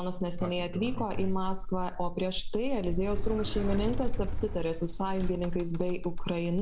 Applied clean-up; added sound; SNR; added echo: none; Sliding door; 0 dB; none.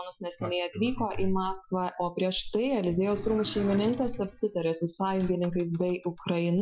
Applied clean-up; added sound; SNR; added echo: classical method Wiener filter.